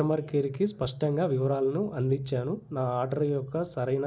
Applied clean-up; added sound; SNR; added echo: none; none; none; none.